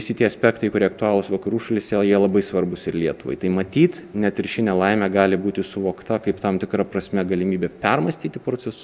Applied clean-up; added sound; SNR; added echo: none; none; none; none.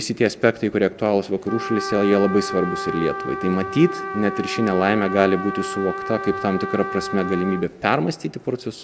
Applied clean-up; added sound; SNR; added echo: none; Trumpet; 9 dB; none.